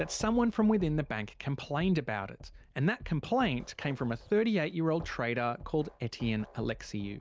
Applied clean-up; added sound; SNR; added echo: none; none; none; none.